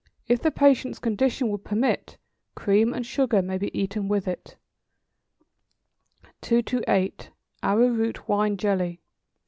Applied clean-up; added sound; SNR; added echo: none; none; none; none.